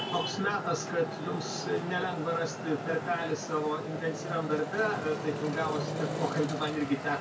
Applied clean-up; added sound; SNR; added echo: none; Traffic noise, roadway noise; 4 dB; reverberation time 0.2 s.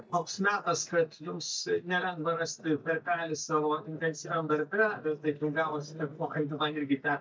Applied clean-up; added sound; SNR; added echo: neural mask model DeepFilterNet 3.